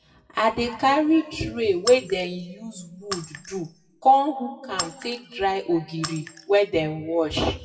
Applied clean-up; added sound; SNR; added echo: classical method WPE with log-MMSE.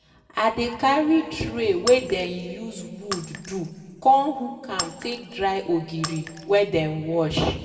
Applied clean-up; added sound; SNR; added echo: none; Shatter; 14 dB; reverberation time 2.2 s.